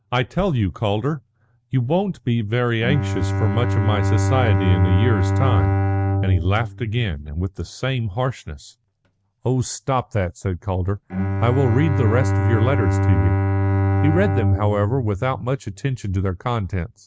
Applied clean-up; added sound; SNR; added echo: neural mask model RNNoise.